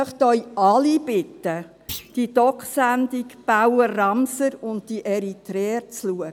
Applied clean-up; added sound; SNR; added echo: none; Thump, thud; 20 dB; none.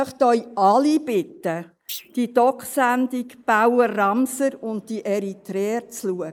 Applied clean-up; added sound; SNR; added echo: neural mask model Resemble Enhance denoiser.